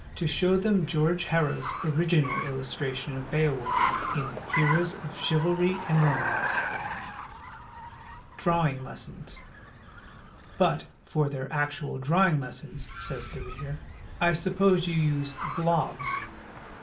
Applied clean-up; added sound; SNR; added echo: none; Car; 7 dB; reverberation time 0.3 s.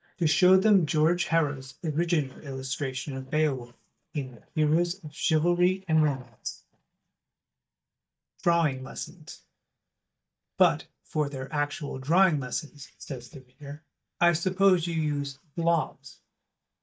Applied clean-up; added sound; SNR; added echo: neural mask model DeepFilterNet 3.